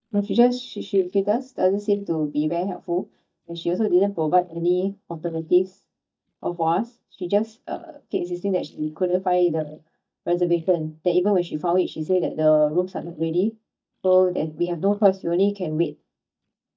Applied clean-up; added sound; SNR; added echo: neural mask model DeepFilterNet 3.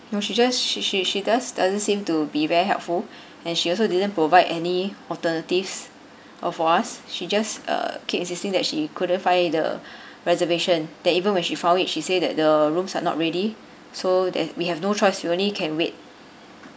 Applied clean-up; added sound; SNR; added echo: none; none; none; none.